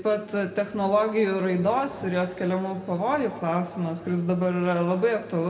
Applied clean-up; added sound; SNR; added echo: none; none; none; reverberation time 1.5 s.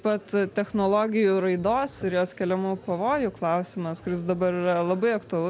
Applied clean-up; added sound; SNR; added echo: none; none; none; none.